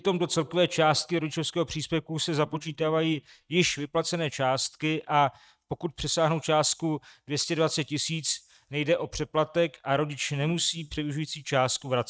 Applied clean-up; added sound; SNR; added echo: neural mask model DeepFilterNet 3.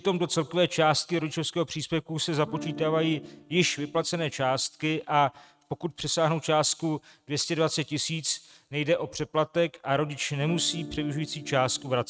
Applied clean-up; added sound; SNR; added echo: neural mask model RNNoise.